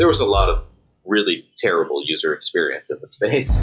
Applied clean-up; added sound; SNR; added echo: classical method log-MMSE.